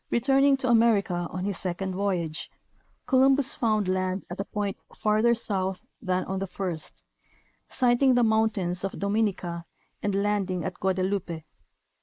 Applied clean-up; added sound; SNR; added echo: neural mask model Resemble Enhance denoiser.